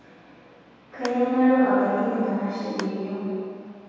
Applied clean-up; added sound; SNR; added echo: none; Clapping; 20 dB; reverberation time 2.2 s.